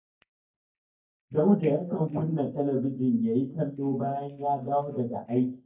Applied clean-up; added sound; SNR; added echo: neural mask model DeepFilterNet 3.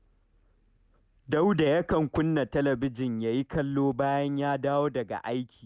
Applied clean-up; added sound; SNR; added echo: none; none; none; none.